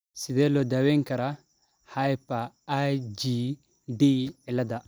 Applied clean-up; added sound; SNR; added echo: none; none; none; none.